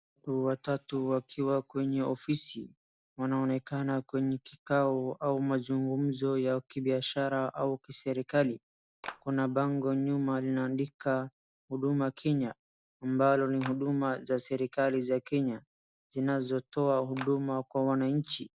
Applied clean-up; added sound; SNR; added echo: none; Clapping; 12 dB; none.